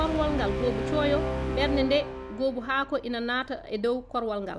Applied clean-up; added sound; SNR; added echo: none; Brass instrument; 4 dB; none.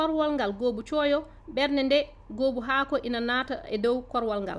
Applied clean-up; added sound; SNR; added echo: none; none; none; none.